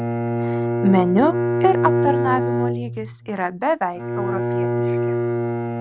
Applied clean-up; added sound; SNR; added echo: neural mask model RNNoise.